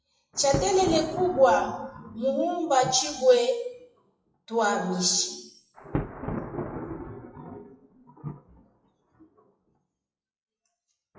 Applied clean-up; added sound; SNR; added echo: classical method WPE with log-MMSE.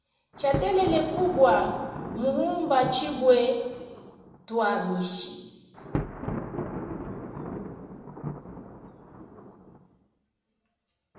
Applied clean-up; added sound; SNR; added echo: none; Thunder; 10 dB; reverberation time 1.2 s.